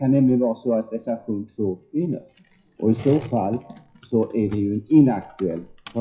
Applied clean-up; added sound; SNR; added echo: classical method WPE with log-MMSE.